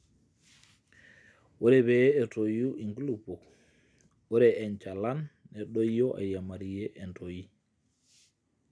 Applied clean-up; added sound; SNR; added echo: none; none; none; none.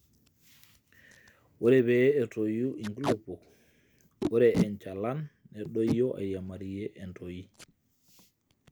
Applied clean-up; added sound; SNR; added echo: none; Packing tape, duct tape; 9 dB; none.